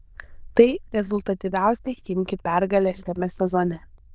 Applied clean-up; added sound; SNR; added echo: neural diffusion model UNIVERSE++.